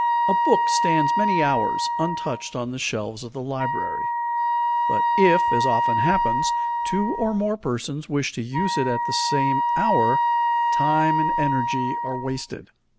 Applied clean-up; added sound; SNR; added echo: none; Wind instrument, woodwind instrument; -3 dB; none.